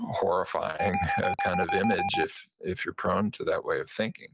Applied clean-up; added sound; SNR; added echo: none; Alarm; 0 dB; none.